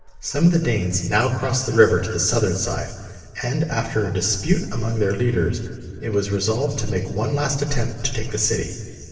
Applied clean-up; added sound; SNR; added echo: neural separator model SepFormer DNS4.